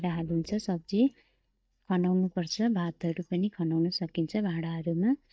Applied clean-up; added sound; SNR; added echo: neural mask model DeepFilterNet 3.